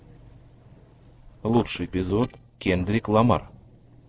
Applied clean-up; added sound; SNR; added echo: neural separator model SepFormer DNS4.